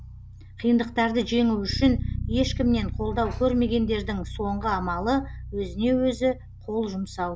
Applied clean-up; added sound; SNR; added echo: none; Bass guitar; 8 dB; none.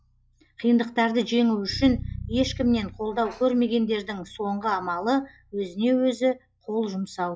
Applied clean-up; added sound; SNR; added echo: classical method log-MMSE.